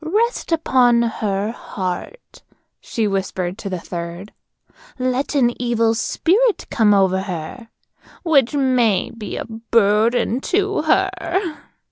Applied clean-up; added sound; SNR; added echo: none; none; none; none.